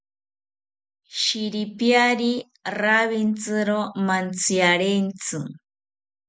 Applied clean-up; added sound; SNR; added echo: none; none; none; none.